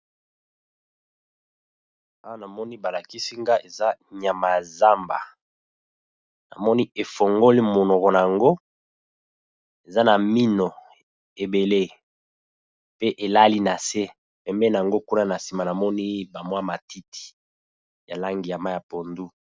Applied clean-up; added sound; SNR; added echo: none; none; none; none.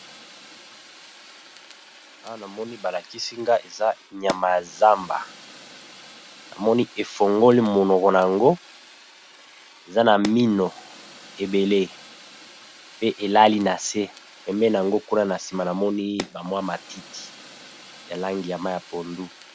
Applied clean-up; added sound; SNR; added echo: none; Fire; 19 dB; none.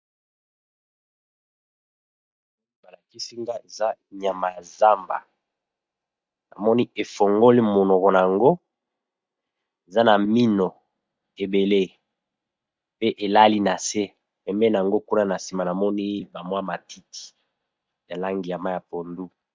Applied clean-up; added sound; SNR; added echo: neural mask model DeepFilterNet 3.